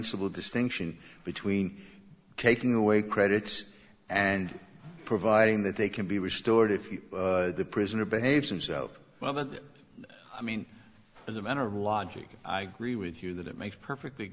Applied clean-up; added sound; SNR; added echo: none; none; none; none.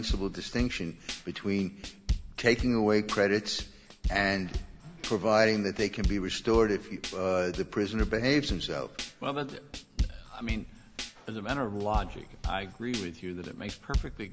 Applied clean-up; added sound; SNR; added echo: none; Tambourine / Drum / Drum kit; 6 dB; none.